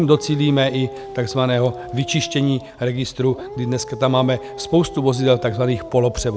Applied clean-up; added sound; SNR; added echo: none; Dog; 14 dB; none.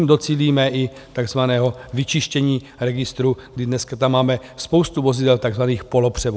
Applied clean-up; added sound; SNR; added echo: none; none; none; none.